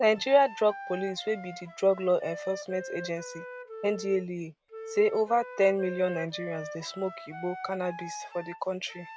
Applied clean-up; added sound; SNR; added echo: none; Wind instrument, woodwind instrument; 13 dB; none.